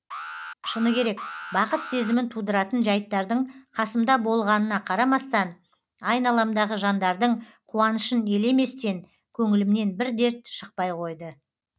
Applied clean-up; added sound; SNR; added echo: none; Alarm; 14 dB; none.